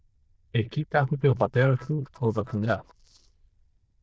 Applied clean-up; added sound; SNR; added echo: neural diffusion model UNIVERSE++.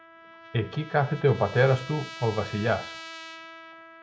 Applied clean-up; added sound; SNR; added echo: none; Trumpet; 15 dB; none.